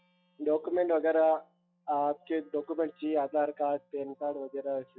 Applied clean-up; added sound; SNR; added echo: classical method log-MMSE.